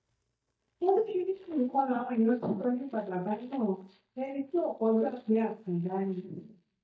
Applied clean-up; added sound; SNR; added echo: neural mask model DeepFilterNet 3.